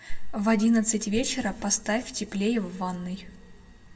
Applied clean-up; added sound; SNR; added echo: none; none; none; reverberation time 1.3 s.